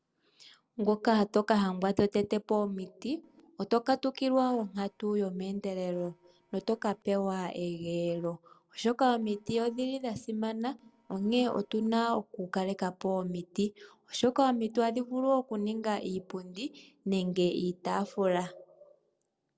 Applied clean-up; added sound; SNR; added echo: neural separator model SepFormer DNS4.